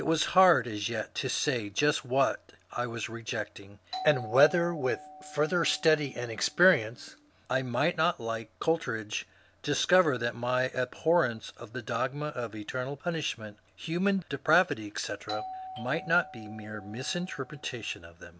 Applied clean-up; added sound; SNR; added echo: none; Doorbell; 14 dB; none.